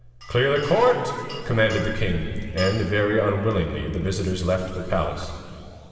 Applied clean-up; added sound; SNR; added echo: none; Glass; 18 dB; reverberation time 2.9 s.